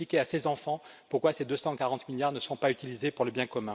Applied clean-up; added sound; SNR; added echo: none; none; none; none.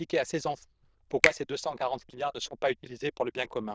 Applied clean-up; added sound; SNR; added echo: neural diffusion model UNIVERSE++.